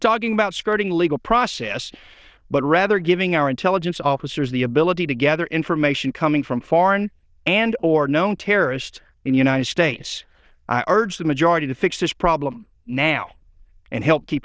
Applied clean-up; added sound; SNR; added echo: neural diffusion model UNIVERSE++.